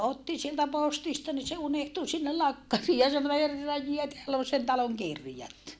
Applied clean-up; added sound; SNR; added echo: none; none; none; none.